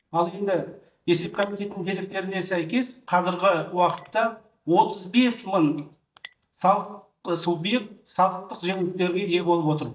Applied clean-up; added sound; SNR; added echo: neural mask model DeepFilterNet 3.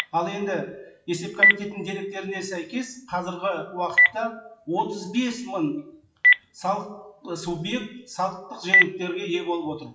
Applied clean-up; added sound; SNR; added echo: classical method WPE with log-MMSE.